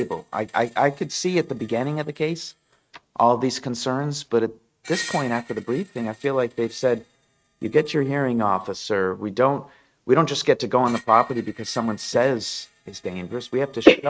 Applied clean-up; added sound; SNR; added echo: neural mask model RNNoise.